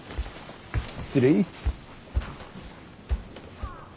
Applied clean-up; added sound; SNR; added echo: none; none; none; none.